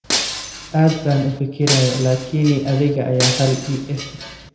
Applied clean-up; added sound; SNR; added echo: none; Shatter; 7 dB; reverberation time 0.7 s.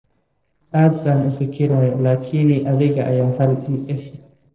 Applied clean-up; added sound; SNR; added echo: neural separator model SepFormer DNS4.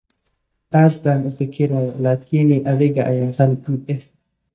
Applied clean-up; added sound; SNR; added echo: neural mask model DeepFilterNet 3.